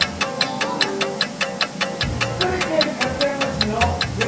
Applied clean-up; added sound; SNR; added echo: none; Clock; -1 dB; reverberation time 0.6 s.